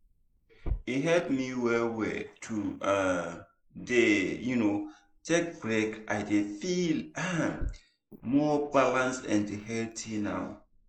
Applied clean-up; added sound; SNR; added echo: neural mask model Resemble Enhance denoiser.